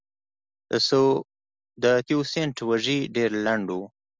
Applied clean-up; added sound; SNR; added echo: none; none; none; none.